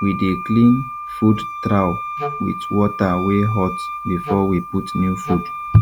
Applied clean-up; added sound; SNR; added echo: none; Wind instrument, woodwind instrument + Wind instrument, woodwind instrument; 9 dB; none.